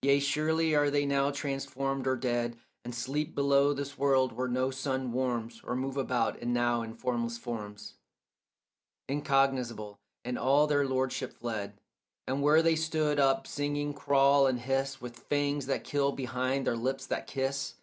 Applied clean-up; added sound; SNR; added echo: none; none; none; none.